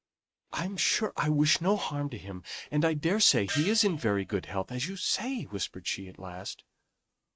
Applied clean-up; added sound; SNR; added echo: neural mask model RNNoise.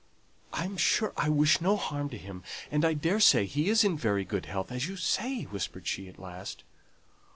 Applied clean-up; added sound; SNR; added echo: none; none; none; none.